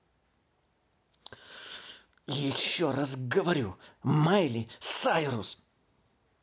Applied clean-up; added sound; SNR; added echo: none; none; none; none.